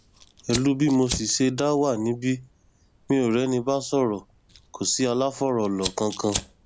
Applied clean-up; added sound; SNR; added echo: none; Fire; 14 dB; none.